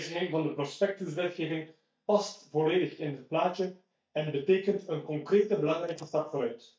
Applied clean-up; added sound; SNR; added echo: neural mask model DeepFilterNet 3.